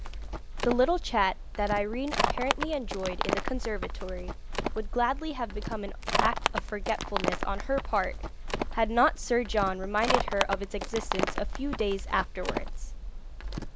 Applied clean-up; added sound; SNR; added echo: none; Livestock, farm animals, working animals; 1 dB; none.